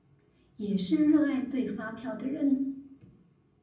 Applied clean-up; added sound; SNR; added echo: none; none; none; reverberation time 0.6 s.